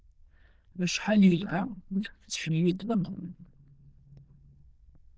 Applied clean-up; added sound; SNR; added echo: neural diffusion model UNIVERSE++.